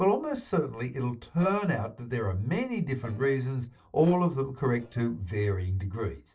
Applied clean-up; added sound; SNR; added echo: neural separator model SepFormer DNS4.